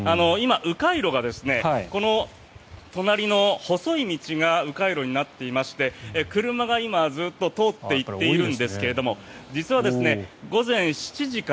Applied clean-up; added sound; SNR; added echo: none; none; none; none.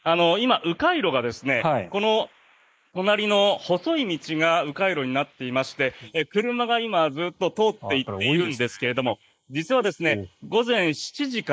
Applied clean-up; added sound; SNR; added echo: neural mask model Resemble Enhance denoiser.